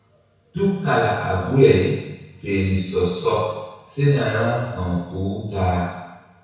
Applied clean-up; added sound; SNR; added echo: none; none; none; reverberation time 1.1 s.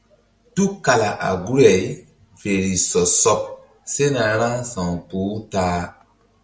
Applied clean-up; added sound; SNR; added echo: none; none; none; none.